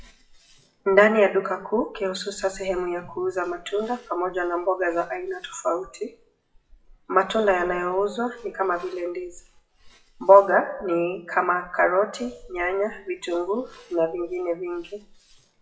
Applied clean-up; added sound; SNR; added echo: classical method WPE with log-MMSE.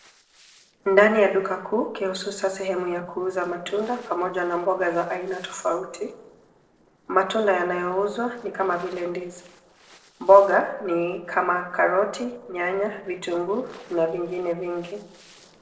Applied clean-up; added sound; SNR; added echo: neural separator model SepFormer DNS4.